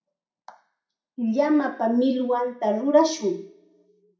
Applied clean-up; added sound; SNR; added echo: none; none; none; reverberation time 0.5 s.